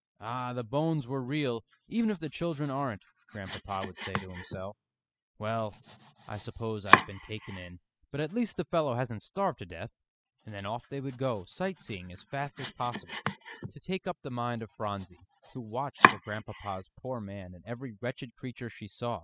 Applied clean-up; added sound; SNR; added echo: classical method spectral subtraction.